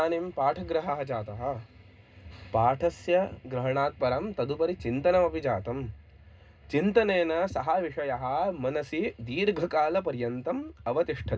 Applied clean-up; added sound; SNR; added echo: none; none; none; reverberation time 0.2 s.